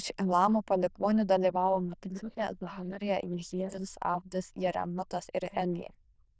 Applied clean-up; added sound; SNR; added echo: neural diffusion model UNIVERSE++.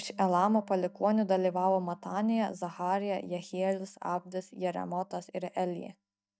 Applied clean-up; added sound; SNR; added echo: neural mask model DeepFilterNet 3.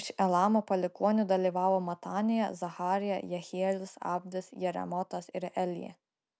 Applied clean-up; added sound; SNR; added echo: none; none; none; none.